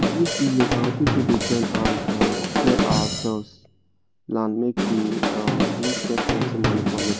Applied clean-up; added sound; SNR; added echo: none; Drum kit; -2 dB; none.